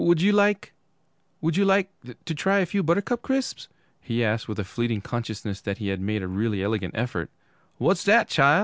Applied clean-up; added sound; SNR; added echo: none; none; none; none.